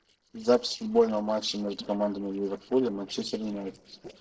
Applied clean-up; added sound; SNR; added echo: neural separator model SepFormer DNS4.